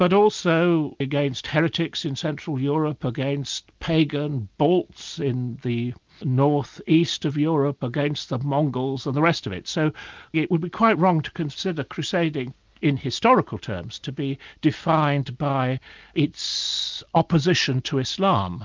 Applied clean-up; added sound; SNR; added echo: none; none; none; none.